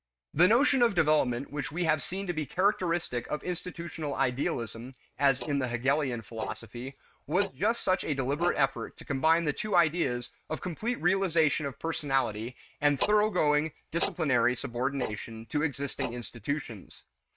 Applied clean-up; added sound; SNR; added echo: neural mask model RNNoise.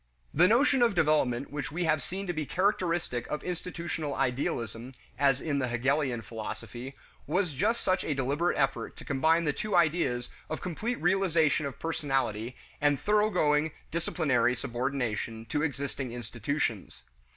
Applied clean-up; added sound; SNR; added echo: none; none; none; none.